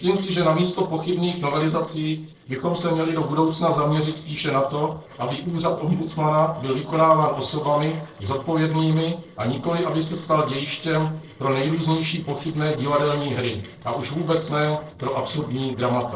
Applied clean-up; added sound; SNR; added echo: neural separator model SepFormer DNS4.